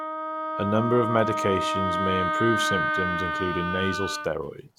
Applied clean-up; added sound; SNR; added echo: none; Wind instrument, woodwind instrument; 0 dB; none.